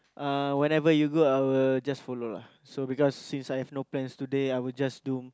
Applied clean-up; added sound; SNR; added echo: none; none; none; none.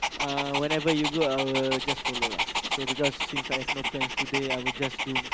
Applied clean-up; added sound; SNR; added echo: none; Dog; 0 dB; none.